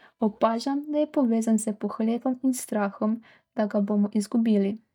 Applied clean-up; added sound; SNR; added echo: neural mask model DeepFilterNet 3.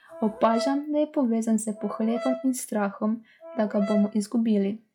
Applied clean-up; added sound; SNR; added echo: classical method log-MMSE.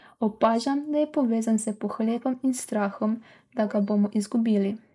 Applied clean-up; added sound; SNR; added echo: neural mask model Resemble Enhance denoiser.